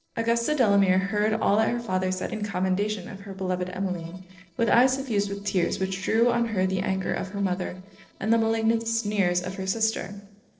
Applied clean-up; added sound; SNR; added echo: neural separator model SepFormer DNS4.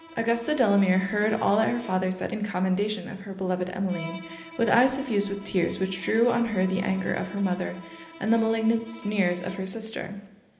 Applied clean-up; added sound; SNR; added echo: none; Bowed string instrument; 20 dB; reverberation time 0.8 s.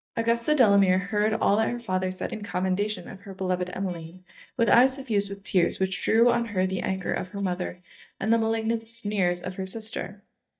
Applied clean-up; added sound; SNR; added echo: neural mask model DeepFilterNet 3.